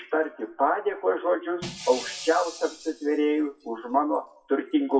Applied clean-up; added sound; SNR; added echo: classical method WPE with log-MMSE.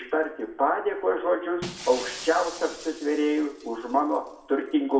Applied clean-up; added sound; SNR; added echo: none; Shatter; 17 dB; reverberation time 0.7 s.